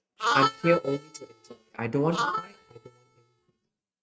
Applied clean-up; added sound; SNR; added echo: neural mask model RNNoise.